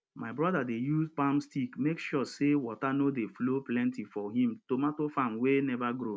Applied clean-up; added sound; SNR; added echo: none; none; none; none.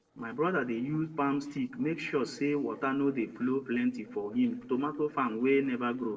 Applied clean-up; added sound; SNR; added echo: neural separator model SepFormer DNS4.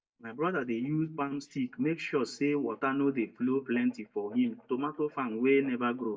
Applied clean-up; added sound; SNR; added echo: neural mask model DeepFilterNet 3.